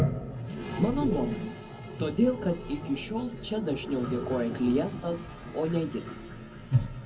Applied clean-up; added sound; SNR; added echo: none; Toilet flush; 3 dB; reverberation time 0.4 s.